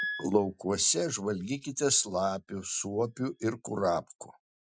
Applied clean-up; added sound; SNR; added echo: classical method Wiener filter.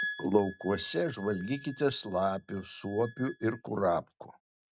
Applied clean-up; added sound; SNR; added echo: neural mask model RNNoise.